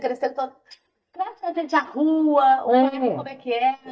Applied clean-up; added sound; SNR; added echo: neural mask model DeepFilterNet 3.